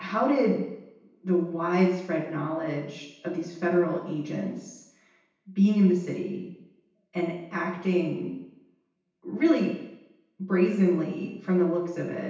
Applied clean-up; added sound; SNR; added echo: none; none; none; reverberation time 0.9 s.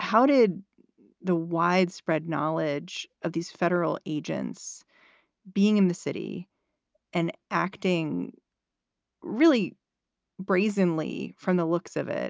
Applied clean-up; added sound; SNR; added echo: none; none; none; none.